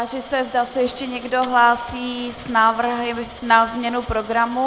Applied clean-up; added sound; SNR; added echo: none; Coin (dropping); 19 dB; none.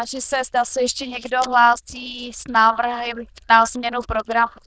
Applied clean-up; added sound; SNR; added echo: neural diffusion model UNIVERSE++.